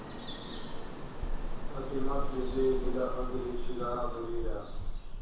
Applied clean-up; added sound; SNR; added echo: none; Bird vocalization, bird call, bird song; -4 dB; reverberation time 0.7 s.